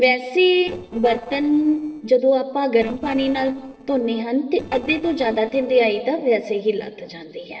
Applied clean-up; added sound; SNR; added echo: neural separator model SepFormer DNS4.